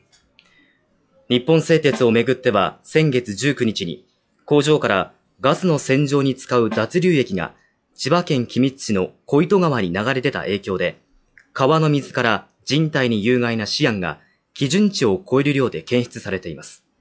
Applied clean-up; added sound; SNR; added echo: classical method log-MMSE.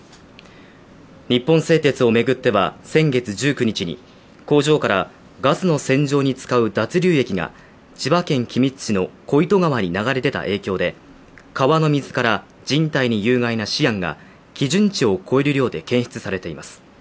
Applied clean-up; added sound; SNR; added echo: none; none; none; none.